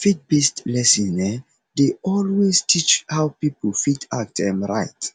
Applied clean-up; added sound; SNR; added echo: none; none; none; none.